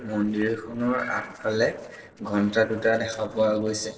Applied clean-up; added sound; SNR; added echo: neural separator model SepFormer DNS4.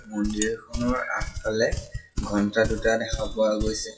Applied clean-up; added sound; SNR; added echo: classical method WPE with log-MMSE.